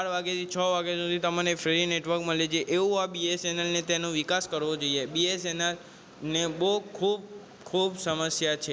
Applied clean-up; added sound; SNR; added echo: none; none; none; none.